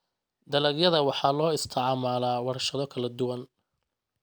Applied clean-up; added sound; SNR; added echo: none; none; none; none.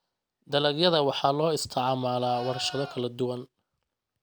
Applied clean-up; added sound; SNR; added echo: none; Livestock, farm animals, working animals; 15 dB; none.